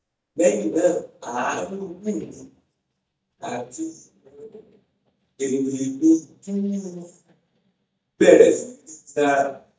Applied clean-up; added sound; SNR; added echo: neural mask model DeepFilterNet 3.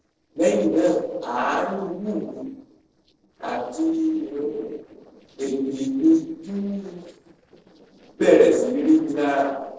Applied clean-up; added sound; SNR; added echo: neural separator model SepFormer DNS4.